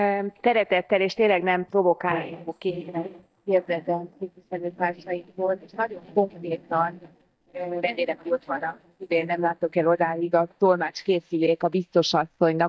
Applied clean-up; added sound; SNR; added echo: neural mask model DeepFilterNet 3.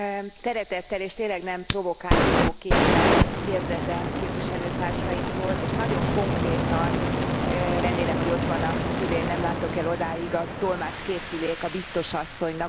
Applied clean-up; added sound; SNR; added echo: none; Fire; -4 dB; none.